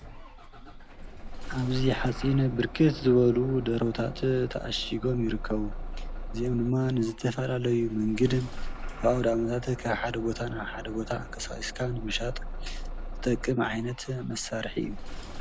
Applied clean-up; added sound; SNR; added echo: none; Engine starting / Bus; 8 dB; none.